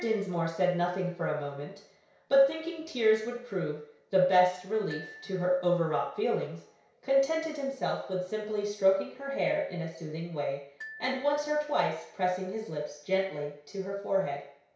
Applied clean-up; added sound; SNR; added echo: none; Glockenspiel; 20 dB; reverberation time 0.6 s.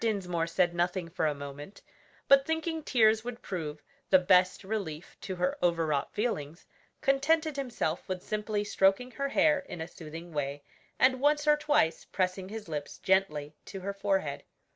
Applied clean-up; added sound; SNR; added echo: none; none; none; none.